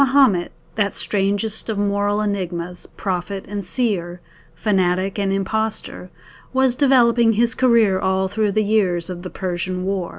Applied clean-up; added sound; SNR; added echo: none; none; none; none.